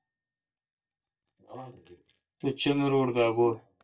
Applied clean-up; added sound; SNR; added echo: neural mask model DeepFilterNet 3.